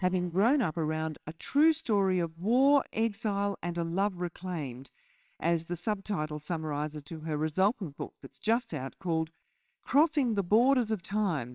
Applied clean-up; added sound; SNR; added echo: neural separator model SepFormer WHAMR!.